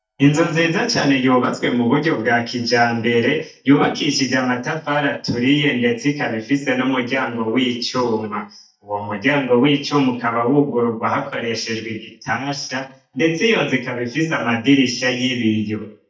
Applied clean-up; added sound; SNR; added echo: neural mask model DeepFilterNet 3.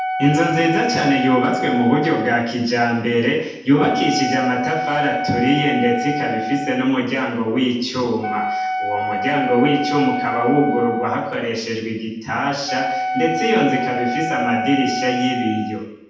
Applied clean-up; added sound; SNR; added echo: none; Wind instrument, woodwind instrument; 5 dB; reverberation time 0.8 s.